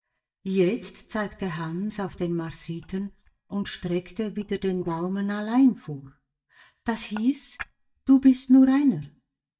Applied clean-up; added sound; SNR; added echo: neural mask model DeepFilterNet 3.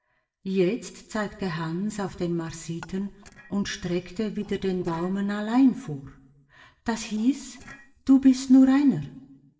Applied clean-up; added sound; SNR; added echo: neural separator model SepFormer DNS4.